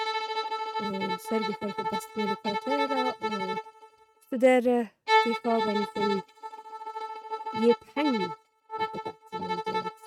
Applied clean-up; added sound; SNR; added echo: neural mask model RNNoise.